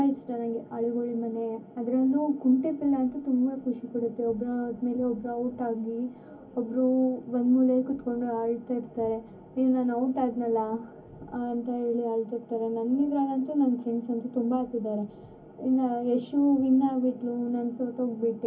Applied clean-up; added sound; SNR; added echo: none; none; none; reverberation time 0.3 s.